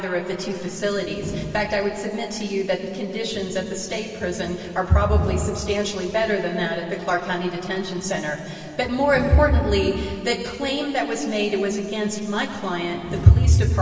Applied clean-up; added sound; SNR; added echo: none; Slam; 16 dB; reverberation time 2.6 s.